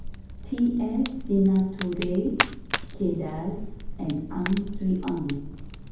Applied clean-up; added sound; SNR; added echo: none; Fire; 6 dB; reverberation time 1.2 s.